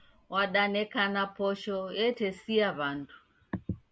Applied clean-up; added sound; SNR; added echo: none; none; none; none.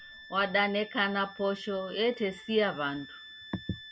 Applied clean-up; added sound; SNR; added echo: none; Wind instrument, woodwind instrument; 18 dB; none.